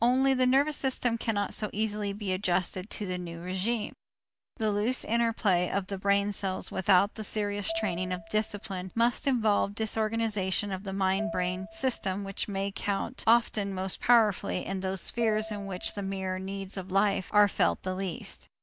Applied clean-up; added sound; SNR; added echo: none; Marimba, xylophone; 15 dB; none.